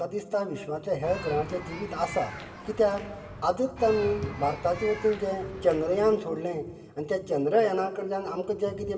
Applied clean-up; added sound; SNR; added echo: none; Human group actions; 13 dB; reverberation time 1.9 s.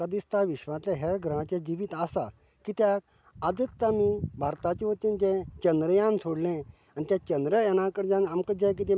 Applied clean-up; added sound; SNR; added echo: none; none; none; none.